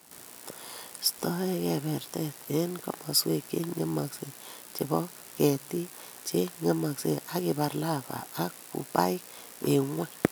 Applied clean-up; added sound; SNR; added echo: none; none; none; none.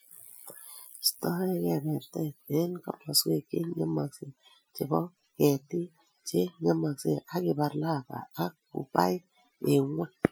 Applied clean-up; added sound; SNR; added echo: classical method Wiener filter.